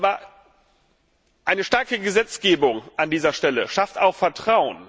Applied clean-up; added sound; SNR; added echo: none; none; none; none.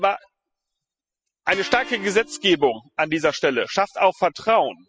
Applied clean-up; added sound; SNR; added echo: classical method spectral subtraction.